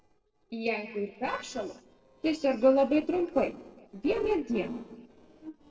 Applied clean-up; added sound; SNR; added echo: neural separator model SepFormer DNS4.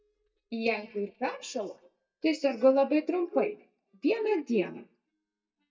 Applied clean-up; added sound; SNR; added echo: neural mask model DeepFilterNet 3.